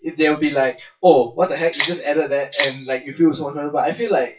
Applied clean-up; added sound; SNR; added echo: classical method WPE with log-MMSE.